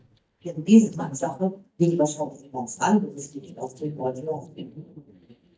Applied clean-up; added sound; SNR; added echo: neural mask model DeepFilterNet 3.